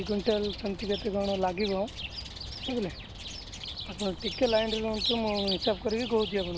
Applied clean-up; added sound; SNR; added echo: none; Chirp, tweet; 7 dB; none.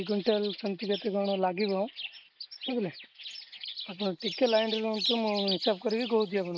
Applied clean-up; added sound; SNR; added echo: neural mask model Resemble Enhance denoiser.